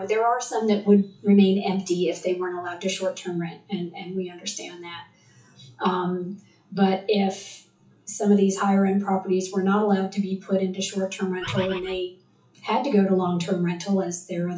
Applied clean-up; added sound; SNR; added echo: classical method WPE with log-MMSE.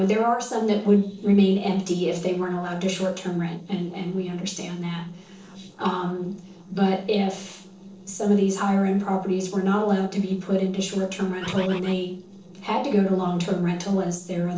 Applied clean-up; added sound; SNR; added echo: neural separator model SepFormer DNS4.